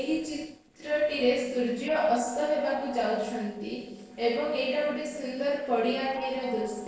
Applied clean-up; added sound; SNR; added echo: neural separator model SepFormer DNS4.